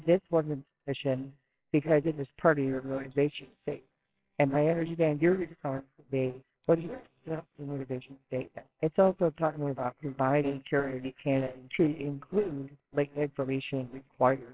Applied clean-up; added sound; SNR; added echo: neural separator model SepFormer WHAMR!.